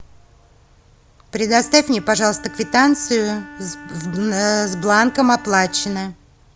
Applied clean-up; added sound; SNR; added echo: none; Wind instrument, woodwind instrument; 19 dB; none.